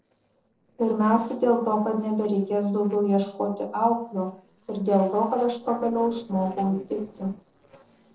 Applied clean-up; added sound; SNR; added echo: neural separator model SepFormer DNS4.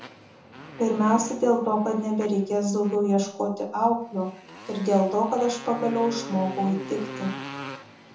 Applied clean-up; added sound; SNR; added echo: none; Motorcycle; 15 dB; reverberation time 0.5 s.